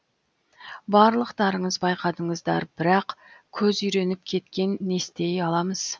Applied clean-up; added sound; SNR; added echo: none; none; none; none.